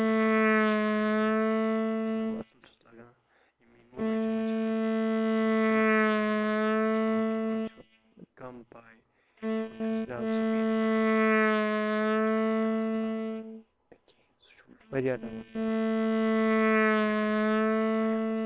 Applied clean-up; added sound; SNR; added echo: neural separator model SepFormer WHAM!.